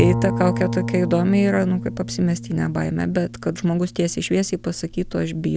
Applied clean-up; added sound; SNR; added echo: none; Bowed string instrument; 7 dB; none.